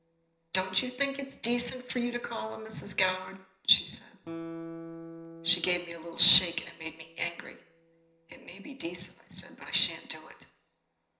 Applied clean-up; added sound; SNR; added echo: none; Guitar; 19 dB; reverberation time 0.5 s.